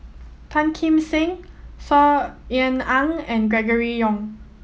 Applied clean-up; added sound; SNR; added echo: none; none; none; none.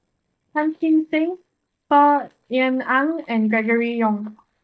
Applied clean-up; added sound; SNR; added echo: neural mask model DeepFilterNet 3.